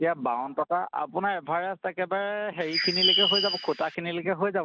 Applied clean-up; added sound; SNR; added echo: none; Bird; -3 dB; none.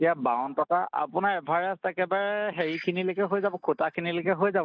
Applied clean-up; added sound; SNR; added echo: neural mask model DeepFilterNet 3.